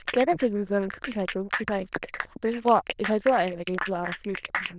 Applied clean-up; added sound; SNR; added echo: neural diffusion model UNIVERSE++.